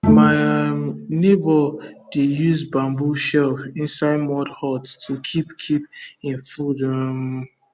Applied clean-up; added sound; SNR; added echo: none; Bowed string instrument; 1 dB; none.